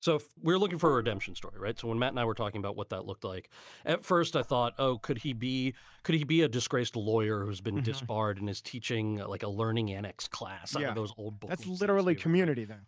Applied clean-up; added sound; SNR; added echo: neural mask model DeepFilterNet 3.